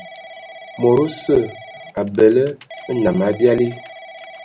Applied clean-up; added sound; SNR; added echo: none; Telephone / Typing; 19 dB; none.